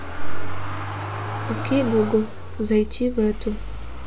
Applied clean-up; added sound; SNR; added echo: none; Motor vehicle (road); 10 dB; none.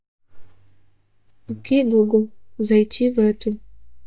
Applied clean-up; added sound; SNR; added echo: neural mask model DeepFilterNet 3.